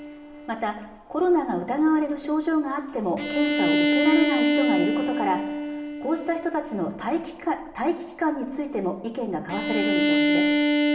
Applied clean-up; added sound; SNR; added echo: none; Bowed string instrument; -1 dB; reverberation time 1.0 s.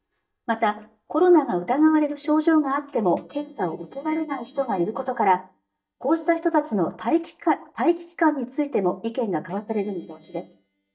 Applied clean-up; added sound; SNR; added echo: neural mask model DeepFilterNet 3.